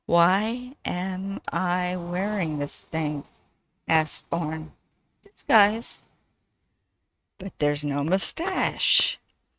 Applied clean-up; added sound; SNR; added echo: neural mask model RNNoise.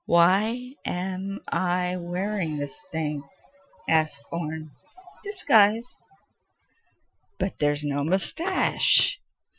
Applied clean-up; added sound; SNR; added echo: classical method Wiener filter.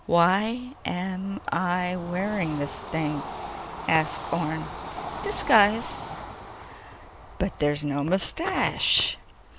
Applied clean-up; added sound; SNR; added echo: none; Train / Bird vocalization, bird call, bird song; 11 dB; none.